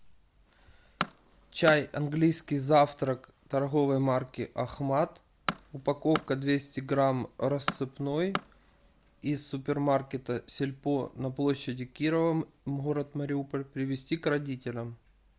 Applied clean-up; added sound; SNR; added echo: none; Tools; 10 dB; none.